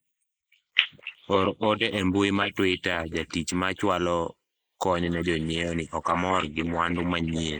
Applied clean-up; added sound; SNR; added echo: neural mask model Resemble Enhance denoiser.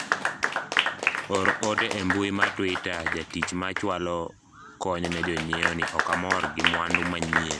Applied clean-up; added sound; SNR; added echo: none; Applause / Clapping; -1 dB; none.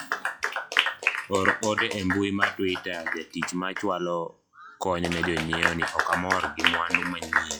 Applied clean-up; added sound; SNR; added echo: classical method log-MMSE.